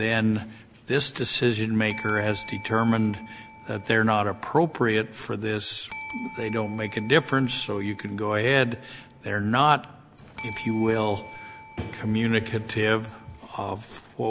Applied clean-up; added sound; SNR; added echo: none; Bell; 17 dB; none.